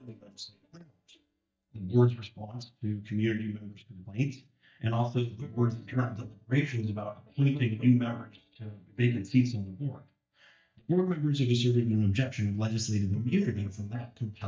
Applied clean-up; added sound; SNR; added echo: neural mask model DeepFilterNet 3.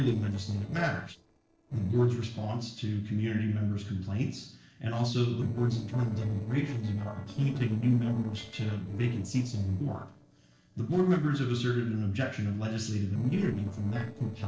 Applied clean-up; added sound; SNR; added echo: neural separator model SepFormer DNS4.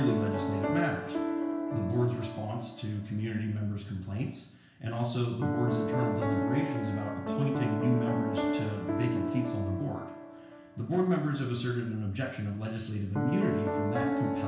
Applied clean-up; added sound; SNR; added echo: none; Piano; 2 dB; reverberation time 0.5 s.